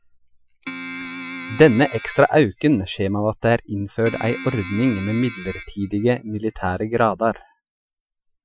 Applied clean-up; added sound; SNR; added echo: classical method Wiener filter.